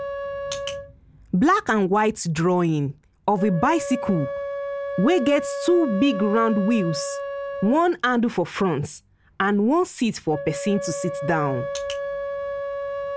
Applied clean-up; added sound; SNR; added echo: none; Wind instrument, woodwind instrument; 8 dB; none.